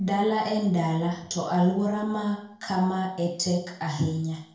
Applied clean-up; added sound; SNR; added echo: neural separator model SepFormer DNS4.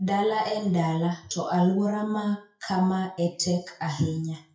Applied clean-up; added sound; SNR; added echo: classical method WPE with log-MMSE.